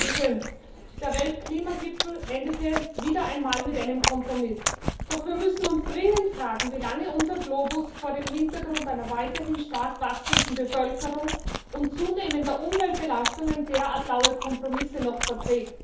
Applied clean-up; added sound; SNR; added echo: none; Chewing, mastication; 4 dB; reverberation time 0.5 s.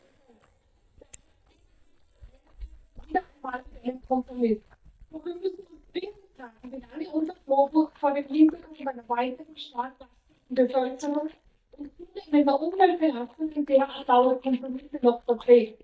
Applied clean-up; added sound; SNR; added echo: neural mask model DeepFilterNet 3.